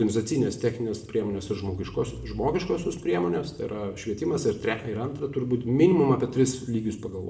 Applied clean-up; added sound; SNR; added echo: none; Engine / Car; 20 dB; reverberation time 0.6 s.